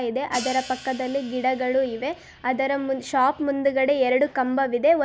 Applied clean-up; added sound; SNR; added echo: none; Hi-hat; 18 dB; none.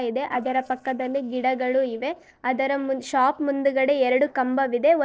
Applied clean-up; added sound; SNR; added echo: neural separator model SepFormer DNS4.